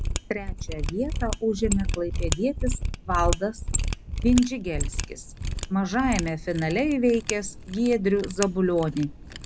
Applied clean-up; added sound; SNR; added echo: none; Mechanisms; 4 dB; none.